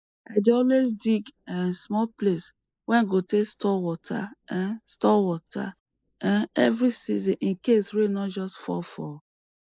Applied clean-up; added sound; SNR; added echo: neural mask model Resemble Enhance denoiser.